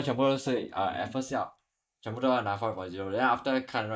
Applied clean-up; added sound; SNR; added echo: neural mask model Resemble Enhance denoiser.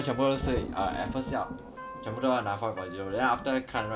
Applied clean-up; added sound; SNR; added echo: none; Trumpet + Thunder; 9 dB; none.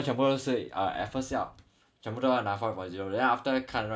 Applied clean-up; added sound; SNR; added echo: none; none; none; none.